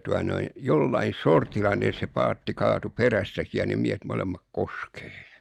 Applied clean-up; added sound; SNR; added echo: neural mask model DeepFilterNet 3.